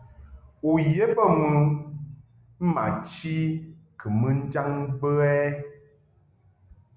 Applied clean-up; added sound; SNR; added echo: none; none; none; none.